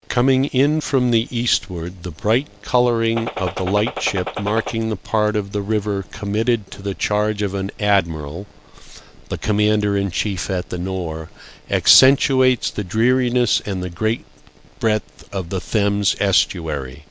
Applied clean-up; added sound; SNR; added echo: none; Gunshot, gunfire; 7 dB; none.